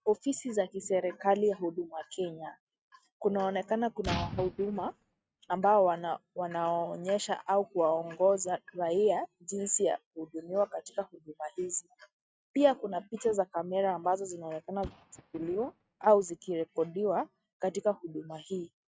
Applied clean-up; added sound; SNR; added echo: neural mask model RNNoise.